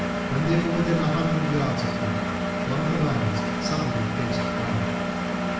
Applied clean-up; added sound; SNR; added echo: none; Engine; -1 dB; reverberation time 0.6 s.